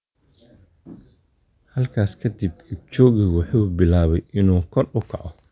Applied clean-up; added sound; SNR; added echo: none; none; none; none.